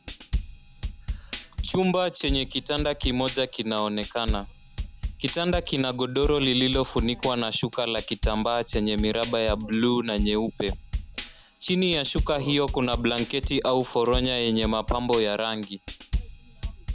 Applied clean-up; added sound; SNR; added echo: none; Drum / Drum kit; 7 dB; none.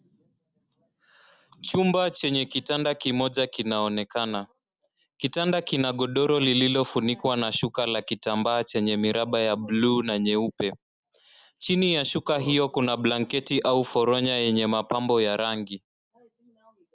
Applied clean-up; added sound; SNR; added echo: none; none; none; none.